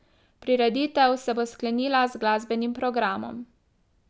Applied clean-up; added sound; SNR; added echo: none; none; none; none.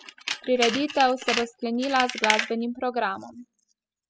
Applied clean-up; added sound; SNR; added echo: classical method spectral subtraction.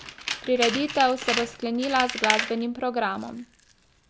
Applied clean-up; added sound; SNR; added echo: none; Tools; 5 dB; none.